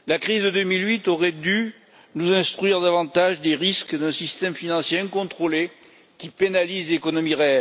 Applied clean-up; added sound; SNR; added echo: none; none; none; none.